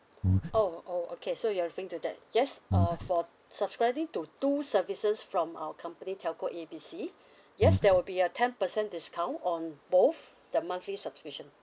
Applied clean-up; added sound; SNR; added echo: none; Breathing; -2 dB; none.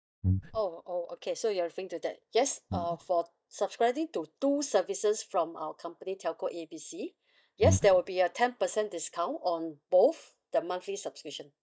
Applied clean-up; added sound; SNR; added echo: neural mask model DeepFilterNet 3.